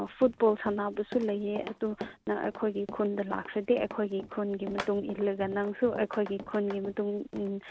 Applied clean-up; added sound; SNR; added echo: none; Run; 14 dB; none.